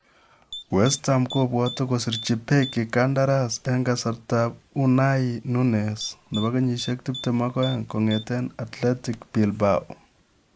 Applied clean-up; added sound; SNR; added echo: none; Typing; 17 dB; none.